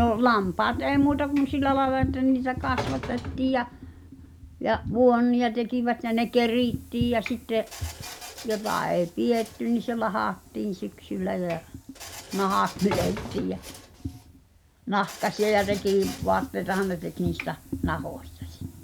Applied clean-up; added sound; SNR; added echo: none; Sliding door / Train + Printer; 16 dB; none.